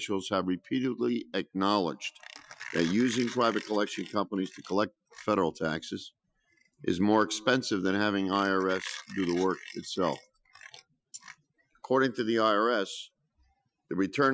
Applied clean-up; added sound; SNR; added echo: classical method Wiener filter.